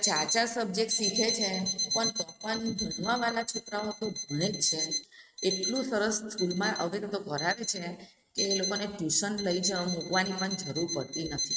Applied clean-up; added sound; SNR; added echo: neural mask model RNNoise.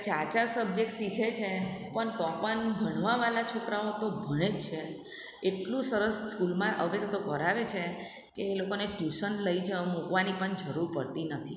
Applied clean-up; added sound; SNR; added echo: none; none; none; none.